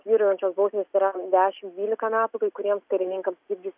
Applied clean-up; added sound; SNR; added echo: none; none; none; none.